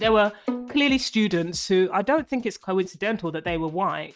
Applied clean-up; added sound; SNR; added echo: neural mask model RNNoise.